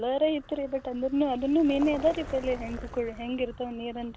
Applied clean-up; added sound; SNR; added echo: none; Vehicle; 15 dB; none.